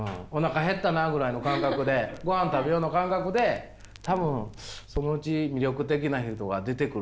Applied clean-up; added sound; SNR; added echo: none; Crackle; 18 dB; none.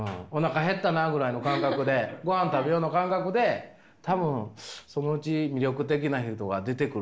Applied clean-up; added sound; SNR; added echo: none; none; none; none.